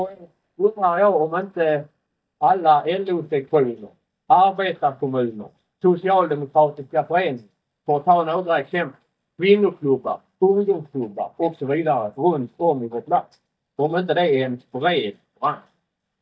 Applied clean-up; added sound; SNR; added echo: neural mask model DeepFilterNet 3.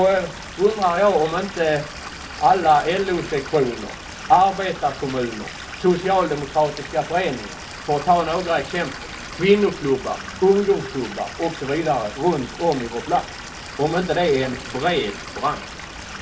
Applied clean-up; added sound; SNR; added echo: none; Stream / Liquid; 13 dB; reverberation time 0.2 s.